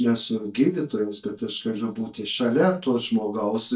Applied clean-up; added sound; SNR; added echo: neural mask model DeepFilterNet 3.